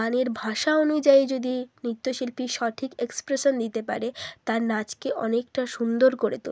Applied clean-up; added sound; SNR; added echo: none; none; none; none.